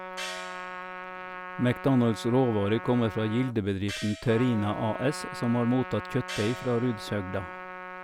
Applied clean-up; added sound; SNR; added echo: none; Gong + Trumpet; 11 dB; none.